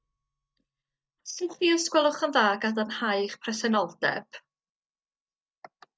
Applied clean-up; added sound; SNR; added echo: neural mask model DeepFilterNet 3.